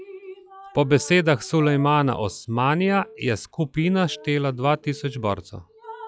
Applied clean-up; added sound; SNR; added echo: classical method log-MMSE.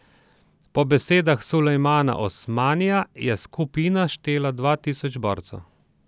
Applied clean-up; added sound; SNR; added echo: none; none; none; none.